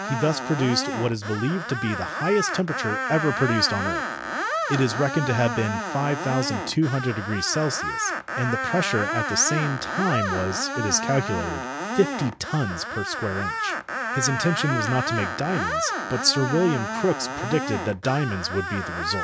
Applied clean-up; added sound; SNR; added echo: none; Screech; 3 dB; none.